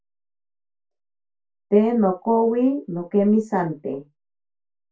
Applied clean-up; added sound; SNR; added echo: none; none; none; reverberation time 0.2 s.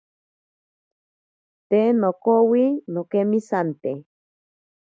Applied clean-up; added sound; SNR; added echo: none; none; none; none.